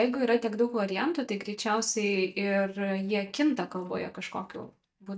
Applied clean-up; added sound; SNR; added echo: neural mask model DeepFilterNet 3.